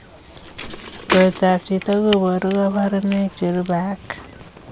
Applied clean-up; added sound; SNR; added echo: none; Bicycle; 11 dB; none.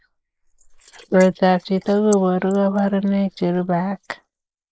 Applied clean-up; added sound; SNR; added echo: neural mask model Resemble Enhance denoiser.